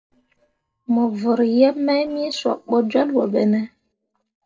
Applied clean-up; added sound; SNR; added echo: neural separator model SepFormer DNS4.